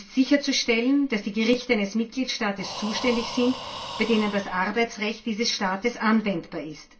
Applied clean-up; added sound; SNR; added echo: none; Breathing; 13 dB; reverberation time 0.2 s.